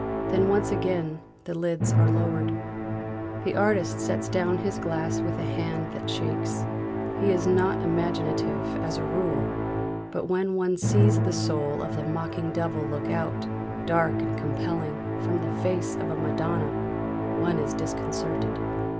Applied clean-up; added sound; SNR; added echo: none; Musical instrument; -2 dB; none.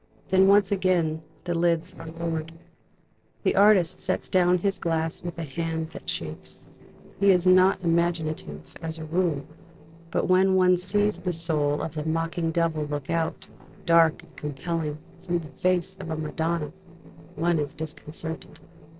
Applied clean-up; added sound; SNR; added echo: neural separator model SepFormer DNS4.